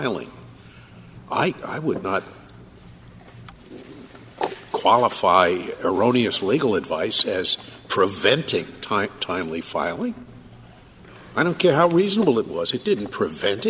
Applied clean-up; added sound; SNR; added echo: none; none; none; none.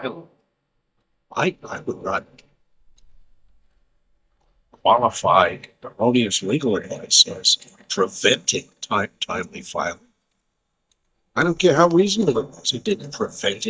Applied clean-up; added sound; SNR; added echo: neural mask model DeepFilterNet 3.